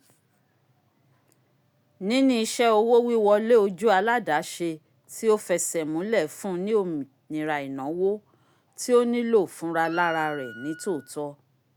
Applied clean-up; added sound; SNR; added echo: none; Wind instrument, woodwind instrument; 17 dB; none.